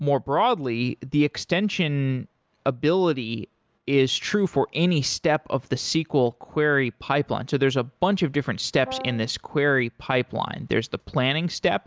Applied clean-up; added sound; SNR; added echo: none; Brass instrument; 13 dB; none.